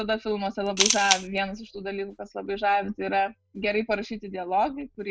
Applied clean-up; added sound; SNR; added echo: none; Camera; -1 dB; none.